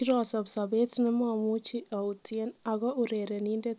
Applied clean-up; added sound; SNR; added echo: none; none; none; none.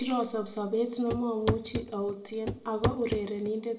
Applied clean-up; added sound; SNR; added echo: none; Walk, footsteps / Run / Wood; 4 dB; reverberation time 0.5 s.